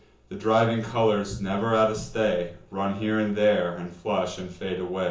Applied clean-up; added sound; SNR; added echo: none; none; none; reverberation time 0.6 s.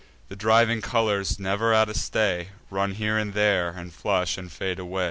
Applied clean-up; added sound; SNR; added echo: none; none; none; none.